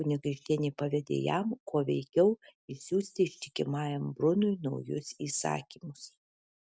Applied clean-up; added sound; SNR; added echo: none; none; none; none.